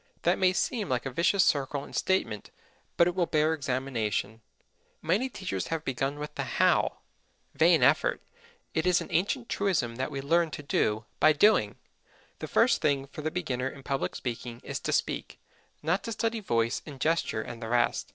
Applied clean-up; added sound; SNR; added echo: neural separator model SepFormer DNS4.